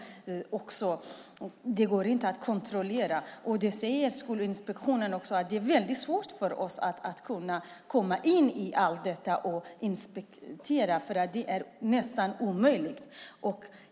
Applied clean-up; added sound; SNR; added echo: none; none; none; none.